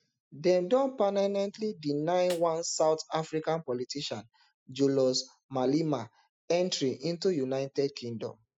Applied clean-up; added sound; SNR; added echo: classical method spectral subtraction.